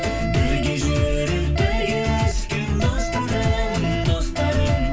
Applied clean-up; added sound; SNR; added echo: none; Alarm; 10 dB; reverberation time 0.1 s.